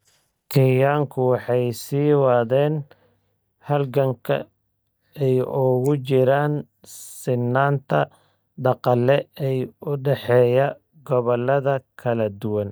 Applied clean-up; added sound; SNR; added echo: neural mask model DeepFilterNet 3.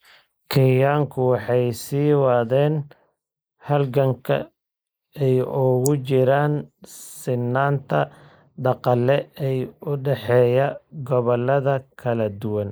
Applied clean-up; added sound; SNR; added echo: neural mask model Resemble Enhance denoiser.